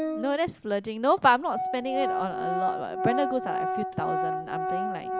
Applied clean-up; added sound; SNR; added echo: none; Organ; 2 dB; none.